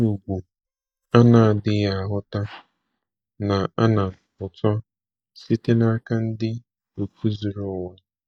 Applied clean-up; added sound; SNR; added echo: neural mask model DeepFilterNet 3.